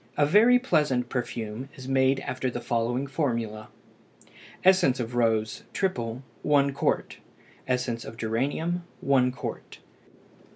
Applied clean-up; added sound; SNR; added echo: none; none; none; none.